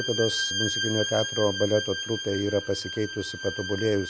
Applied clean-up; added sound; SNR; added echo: none; Bowed string instrument; 4 dB; none.